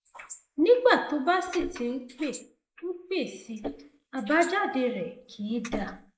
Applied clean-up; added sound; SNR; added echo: neural mask model Resemble Enhance denoiser.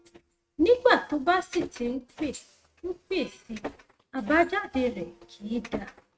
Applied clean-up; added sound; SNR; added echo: neural mask model RNNoise.